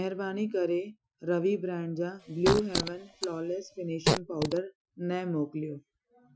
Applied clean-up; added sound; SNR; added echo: classical method Wiener filter.